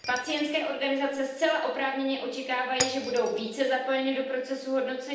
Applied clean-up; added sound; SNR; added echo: none; Shatter; 14 dB; reverberation time 0.8 s.